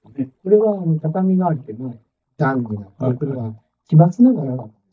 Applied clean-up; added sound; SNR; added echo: neural mask model DeepFilterNet 3.